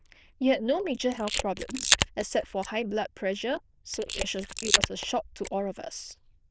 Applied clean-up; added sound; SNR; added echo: neural diffusion model UNIVERSE++.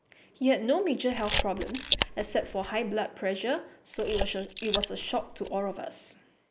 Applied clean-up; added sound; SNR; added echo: neural mask model Resemble Enhance denoiser.